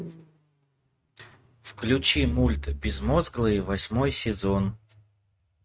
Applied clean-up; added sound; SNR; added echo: neural mask model RNNoise.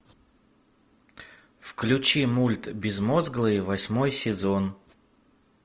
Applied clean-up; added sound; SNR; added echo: none; none; none; none.